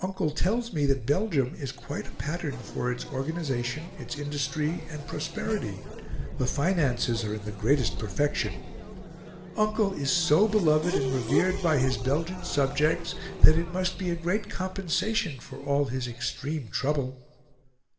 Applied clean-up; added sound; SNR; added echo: none; Race car, auto racing / Accelerating, revving, vroom; 11 dB; reverberation time 1.2 s.